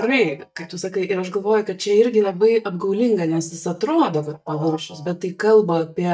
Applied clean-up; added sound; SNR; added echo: neural mask model DeepFilterNet 3.